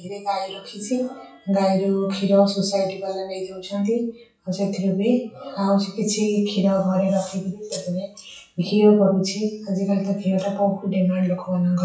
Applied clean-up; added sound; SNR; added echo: classical method WPE with log-MMSE.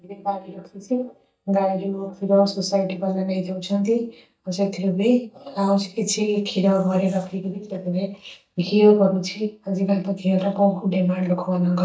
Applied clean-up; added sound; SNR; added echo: neural mask model DeepFilterNet 3.